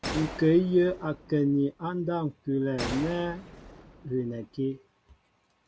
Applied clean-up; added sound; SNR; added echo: none; Gunshot, gunfire; 13 dB; none.